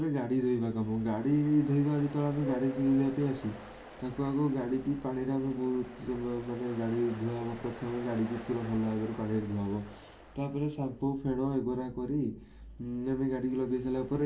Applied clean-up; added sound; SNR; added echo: none; Ocean; 17 dB; reverberation time 0.2 s.